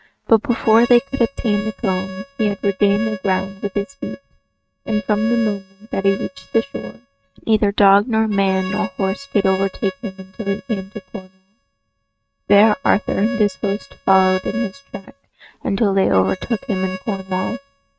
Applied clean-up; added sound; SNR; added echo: neural mask model RNNoise.